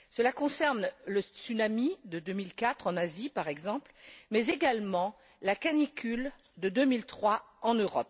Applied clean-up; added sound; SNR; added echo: none; none; none; none.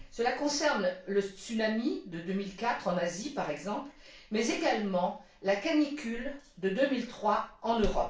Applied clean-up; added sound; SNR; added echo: none; Slam; 15 dB; reverberation time 0.3 s.